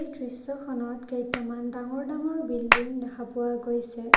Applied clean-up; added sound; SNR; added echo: none; Hands; -1 dB; reverberation time 0.8 s.